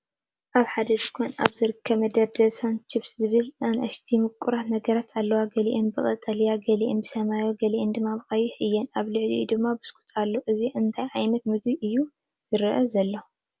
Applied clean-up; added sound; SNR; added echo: none; none; none; none.